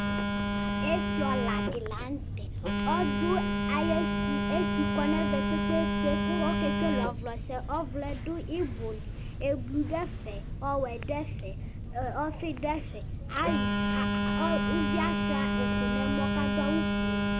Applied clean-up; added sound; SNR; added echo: none; Telephone; -4 dB; none.